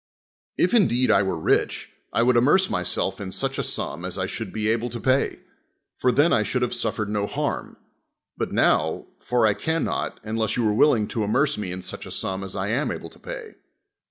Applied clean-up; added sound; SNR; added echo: none; none; none; none.